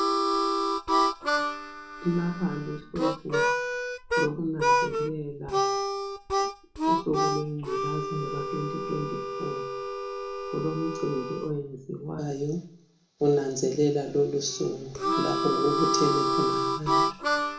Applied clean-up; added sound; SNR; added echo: none; Harmonica; -2 dB; reverberation time 0.4 s.